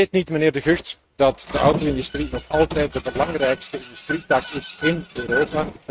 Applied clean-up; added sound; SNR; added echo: neural mask model RNNoise.